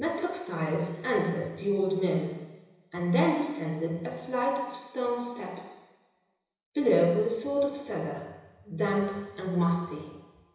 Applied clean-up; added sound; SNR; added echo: none; none; none; reverberation time 1.0 s.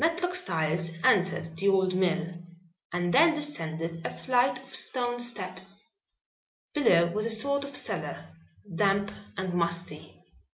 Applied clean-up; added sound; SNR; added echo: none; none; none; none.